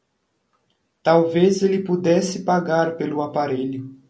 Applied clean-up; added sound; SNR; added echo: none; none; none; none.